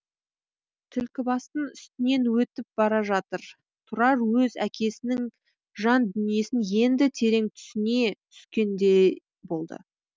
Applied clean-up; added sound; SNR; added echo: none; none; none; none.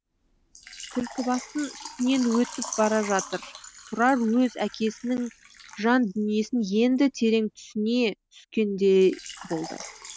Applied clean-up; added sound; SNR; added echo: none; Water / Liquid; 16 dB; none.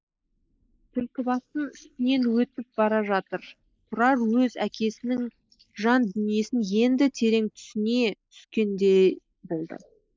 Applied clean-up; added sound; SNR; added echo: neural mask model Resemble Enhance denoiser.